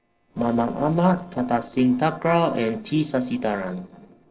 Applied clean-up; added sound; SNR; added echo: neural separator model SepFormer DNS4.